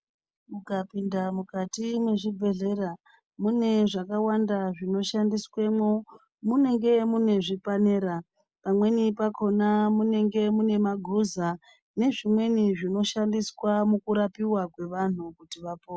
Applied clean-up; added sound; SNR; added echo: none; none; none; none.